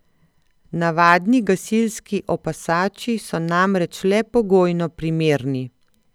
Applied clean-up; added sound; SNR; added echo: none; none; none; none.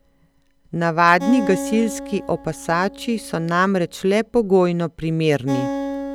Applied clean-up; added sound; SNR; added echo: none; Acoustic guitar; 10 dB; none.